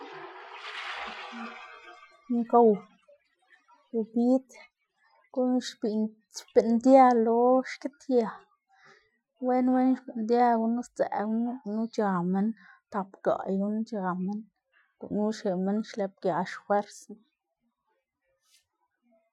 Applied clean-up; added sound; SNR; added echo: classical method Wiener filter.